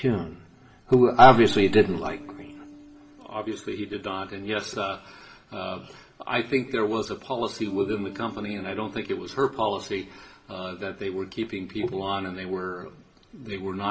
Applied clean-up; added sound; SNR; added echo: none; Bass guitar; 20 dB; reverberation time 1.0 s.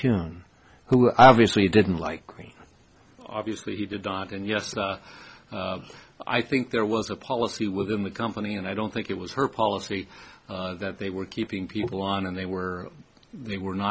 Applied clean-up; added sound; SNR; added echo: none; none; none; none.